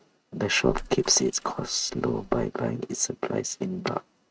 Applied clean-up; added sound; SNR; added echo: neural mask model RNNoise.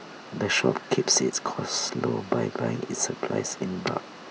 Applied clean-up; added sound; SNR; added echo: none; none; none; none.